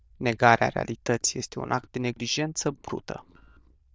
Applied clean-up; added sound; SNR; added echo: neural diffusion model UNIVERSE++.